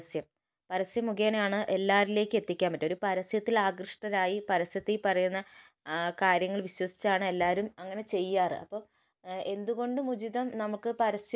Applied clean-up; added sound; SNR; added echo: none; none; none; none.